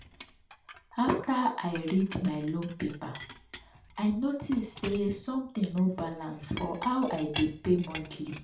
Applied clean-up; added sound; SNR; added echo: none; Chink, clink; 15 dB; reverberation time 0.3 s.